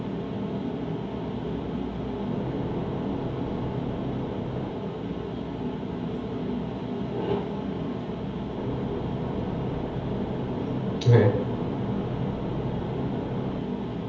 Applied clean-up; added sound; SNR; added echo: none; Engine / Boat, Water vehicle; 5 dB; reverberation time 0.8 s.